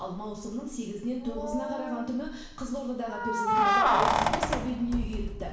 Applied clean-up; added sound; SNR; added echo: none; Keys jangling; -4 dB; reverberation time 0.7 s.